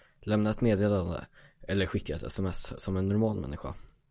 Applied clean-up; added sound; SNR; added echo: none; none; none; none.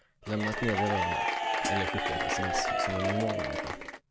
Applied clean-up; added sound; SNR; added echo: none; Applause / Crowd / Cheering + Hi-hat; -4 dB; none.